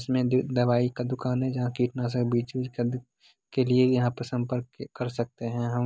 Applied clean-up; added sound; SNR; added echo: none; none; none; none.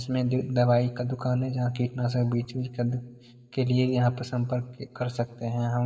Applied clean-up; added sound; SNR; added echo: none; none; none; reverberation time 1.5 s.